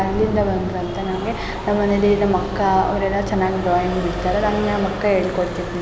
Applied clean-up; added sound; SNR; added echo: none; none; none; none.